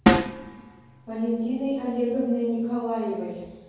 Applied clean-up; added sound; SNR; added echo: none; Snare drum; -2 dB; reverberation time 1.3 s.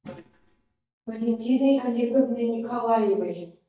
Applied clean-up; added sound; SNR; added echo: neural mask model DeepFilterNet 3.